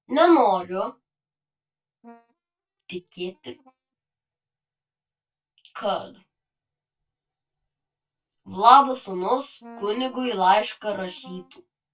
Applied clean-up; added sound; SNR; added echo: neural mask model DeepFilterNet 3.